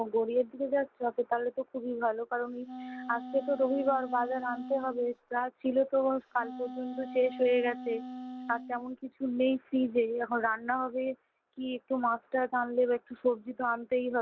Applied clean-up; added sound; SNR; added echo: none; Wind instrument, woodwind instrument; 11 dB; none.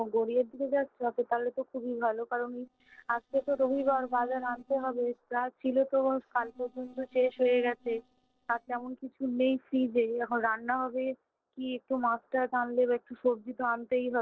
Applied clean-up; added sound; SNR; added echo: neural separator model SepFormer DNS4.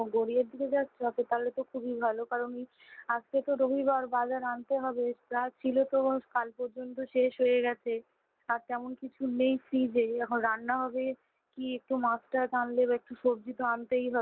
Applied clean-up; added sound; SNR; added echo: none; none; none; none.